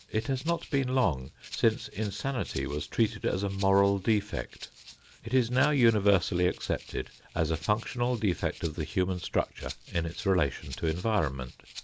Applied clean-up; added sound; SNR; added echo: neural mask model Resemble Enhance denoiser.